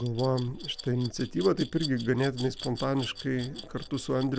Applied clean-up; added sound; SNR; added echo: none; Glass; 15 dB; none.